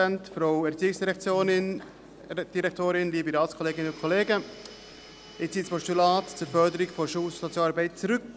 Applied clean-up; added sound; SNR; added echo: none; Domestic sounds, home sounds; 20 dB; none.